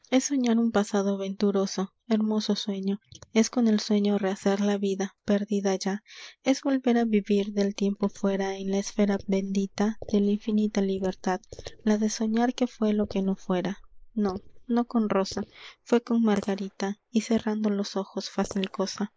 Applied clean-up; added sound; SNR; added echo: neural mask model Resemble Enhance denoiser.